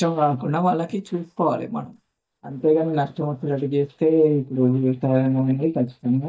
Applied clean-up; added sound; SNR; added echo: neural mask model DeepFilterNet 3.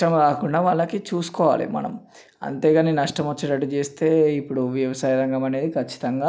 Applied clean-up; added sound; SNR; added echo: none; none; none; none.